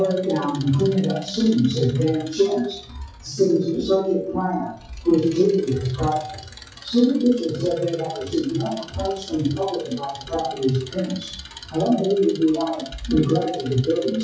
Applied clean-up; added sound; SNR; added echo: classical method WPE with log-MMSE.